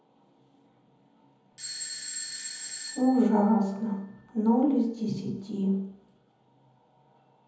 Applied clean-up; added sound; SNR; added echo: none; Bell / Doorbell; 10 dB; reverberation time 1.3 s.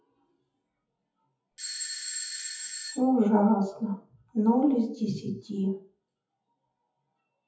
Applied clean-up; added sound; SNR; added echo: classical method WPE with log-MMSE.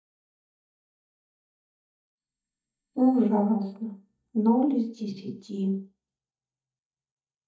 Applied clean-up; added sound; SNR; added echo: neural mask model DeepFilterNet 3.